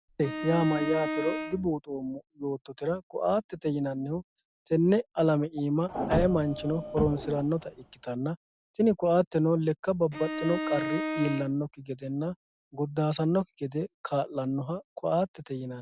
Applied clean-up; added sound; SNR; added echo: none; Bowed string instrument + Printer; 5 dB; none.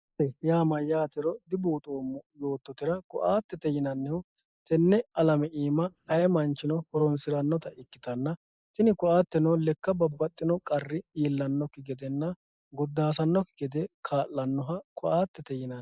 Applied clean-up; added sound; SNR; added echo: neural mask model Resemble Enhance denoiser.